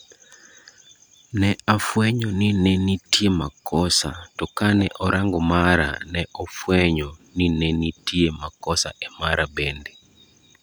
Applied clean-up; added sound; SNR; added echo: none; none; none; none.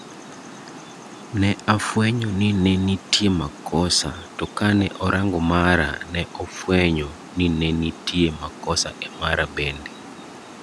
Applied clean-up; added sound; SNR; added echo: none; Water; 17 dB; none.